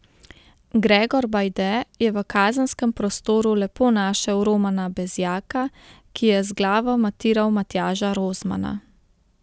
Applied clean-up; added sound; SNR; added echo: none; none; none; none.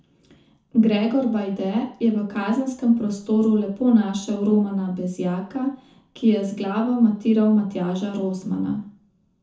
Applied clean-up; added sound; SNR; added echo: none; none; none; reverberation time 0.7 s.